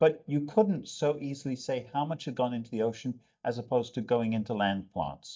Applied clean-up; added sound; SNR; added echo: neural mask model DeepFilterNet 3.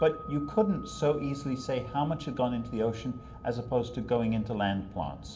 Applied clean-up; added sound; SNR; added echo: none; Wind chime; 20 dB; reverberation time 0.6 s.